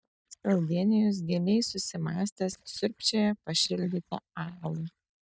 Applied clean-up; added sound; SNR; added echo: neural mask model DeepFilterNet 3.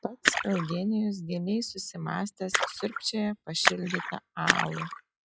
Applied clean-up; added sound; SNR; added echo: classical method log-MMSE.